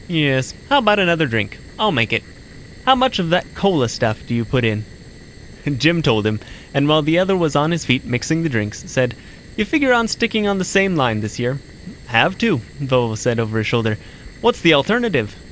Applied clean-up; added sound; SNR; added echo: none; Fire; 20 dB; none.